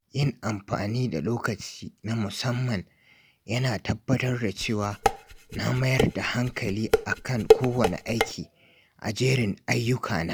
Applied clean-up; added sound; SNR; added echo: none; Dishes, pots, and pans; -1 dB; none.